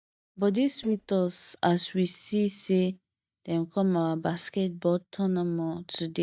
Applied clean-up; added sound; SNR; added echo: neural mask model DeepFilterNet 3.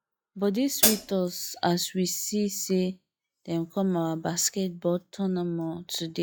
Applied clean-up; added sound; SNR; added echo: classical method log-MMSE.